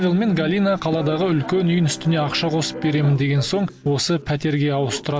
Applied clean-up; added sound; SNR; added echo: none; Bowed string instrument; 15 dB; none.